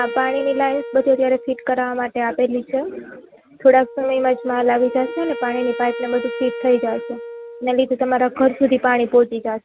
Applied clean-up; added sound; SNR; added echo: none; Wind instrument, woodwind instrument; 13 dB; none.